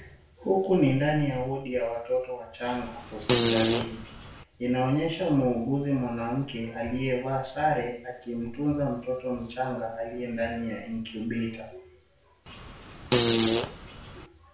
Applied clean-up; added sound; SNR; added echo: none; Fart; -1 dB; reverberation time 0.5 s.